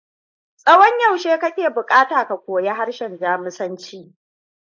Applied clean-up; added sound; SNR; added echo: neural mask model Resemble Enhance denoiser.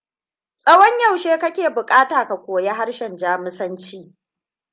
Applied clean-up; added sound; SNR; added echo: none; none; none; none.